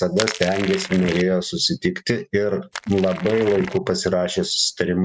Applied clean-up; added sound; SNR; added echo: neural mask model RNNoise.